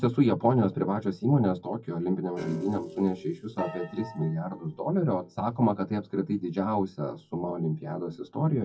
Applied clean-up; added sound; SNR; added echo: classical method WPE with log-MMSE.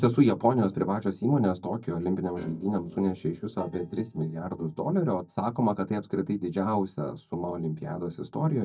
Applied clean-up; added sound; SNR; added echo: neural mask model DeepFilterNet 3.